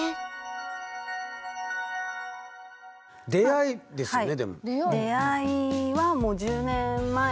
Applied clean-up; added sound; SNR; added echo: none; none; none; none.